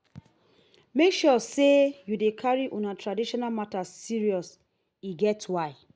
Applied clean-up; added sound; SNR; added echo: none; none; none; none.